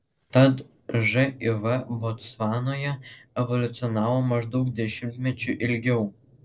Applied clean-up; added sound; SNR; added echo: neural separator model SepFormer DNS4.